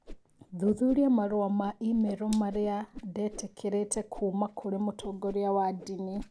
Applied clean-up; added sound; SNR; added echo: none; Whoosh, swoosh, swish; 18 dB; none.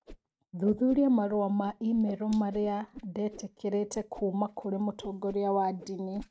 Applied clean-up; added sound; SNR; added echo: neural mask model RNNoise.